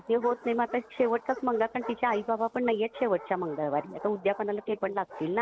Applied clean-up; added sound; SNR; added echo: none; Bark; 16 dB; none.